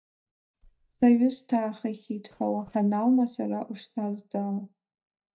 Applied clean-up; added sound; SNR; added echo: neural mask model DeepFilterNet 3.